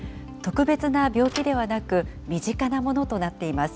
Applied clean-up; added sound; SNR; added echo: none; Thump, thud; 19 dB; none.